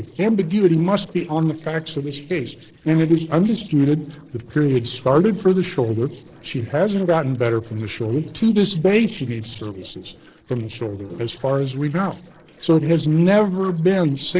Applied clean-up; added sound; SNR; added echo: neural separator model SepFormer DNS4.